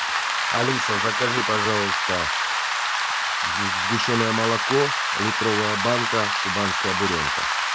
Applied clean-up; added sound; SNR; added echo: none; Rain; -3 dB; none.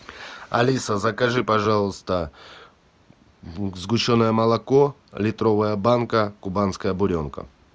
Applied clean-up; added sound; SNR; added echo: none; none; none; none.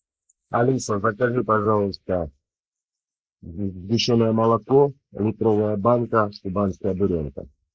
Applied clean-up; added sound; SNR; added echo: neural mask model Resemble Enhance denoiser.